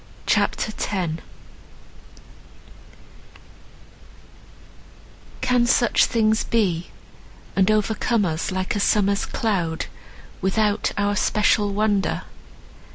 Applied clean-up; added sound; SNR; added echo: none; none; none; none.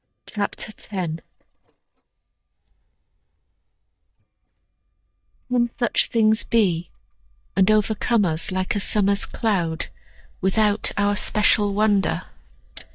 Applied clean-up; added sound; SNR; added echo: neural mask model DeepFilterNet 3.